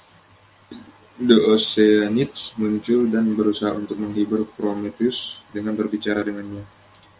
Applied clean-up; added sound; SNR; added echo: none; none; none; none.